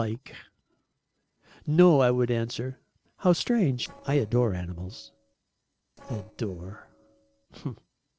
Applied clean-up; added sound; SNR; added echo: neural separator model SepFormer DNS4.